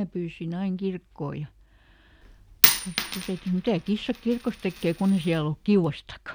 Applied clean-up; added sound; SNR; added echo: none; Coin (dropping); 1 dB; none.